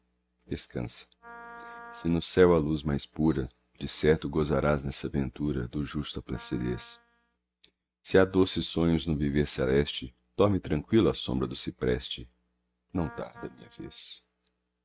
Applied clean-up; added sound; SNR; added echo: neural mask model RNNoise.